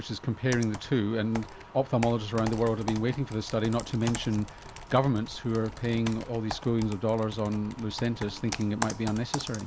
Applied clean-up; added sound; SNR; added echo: none; Computer keyboard; 12 dB; none.